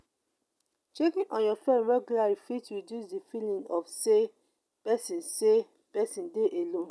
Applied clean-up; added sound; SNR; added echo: none; none; none; none.